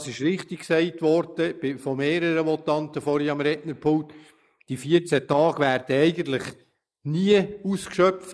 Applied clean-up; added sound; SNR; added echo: neural mask model Resemble Enhance denoiser.